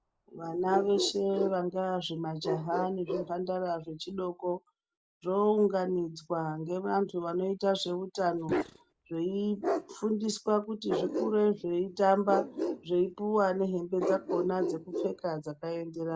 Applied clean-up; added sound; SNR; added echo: none; Bark; 8 dB; none.